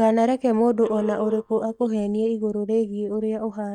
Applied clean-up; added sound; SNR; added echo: neural mask model DeepFilterNet 3.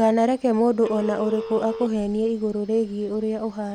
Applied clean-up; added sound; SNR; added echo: none; Telephone; 14 dB; none.